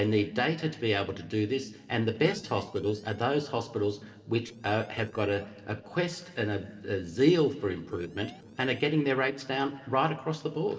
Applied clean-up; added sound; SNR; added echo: neural separator model SepFormer DNS4.